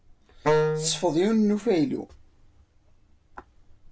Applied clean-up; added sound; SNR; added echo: none; Wind instrument, woodwind instrument; -3 dB; none.